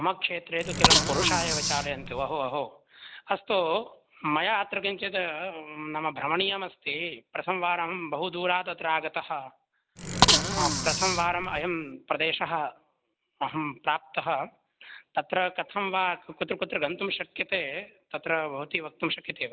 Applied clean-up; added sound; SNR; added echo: none; Bicycle; -4 dB; none.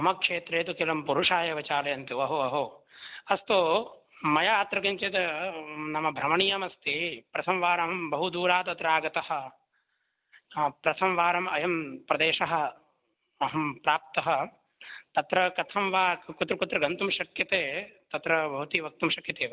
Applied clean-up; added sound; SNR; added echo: none; none; none; none.